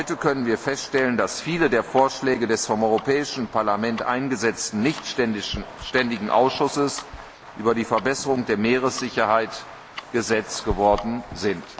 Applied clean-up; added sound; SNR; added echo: none; Tick-tock + Fireworks; 16 dB; none.